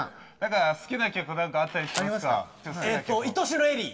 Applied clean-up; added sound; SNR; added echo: none; Fire; 15 dB; reverberation time 2.1 s.